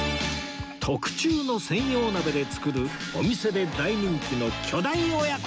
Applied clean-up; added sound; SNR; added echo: none; Wind instrument, woodwind instrument + Drawer open or close; 13 dB; none.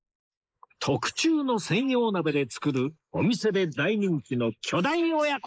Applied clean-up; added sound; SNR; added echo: neural mask model Resemble Enhance denoiser.